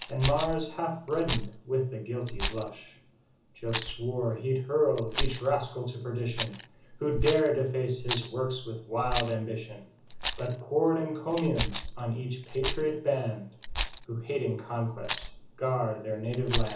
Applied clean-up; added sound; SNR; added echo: none; Rattle; 6 dB; reverberation time 0.7 s.